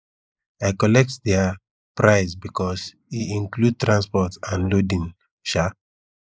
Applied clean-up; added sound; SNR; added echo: neural mask model Resemble Enhance denoiser.